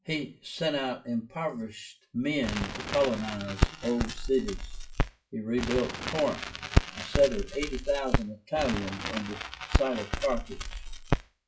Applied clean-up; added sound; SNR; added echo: classical method WPE with log-MMSE.